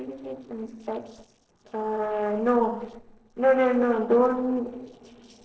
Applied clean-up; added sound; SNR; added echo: neural separator model SepFormer DNS4.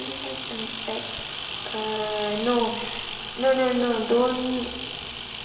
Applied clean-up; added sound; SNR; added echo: none; Camera; 6 dB; reverberation time 1.1 s.